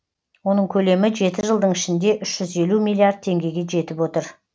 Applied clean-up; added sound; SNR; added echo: none; none; none; none.